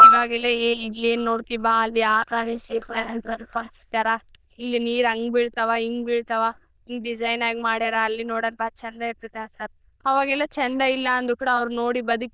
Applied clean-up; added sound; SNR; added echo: neural diffusion model UNIVERSE++.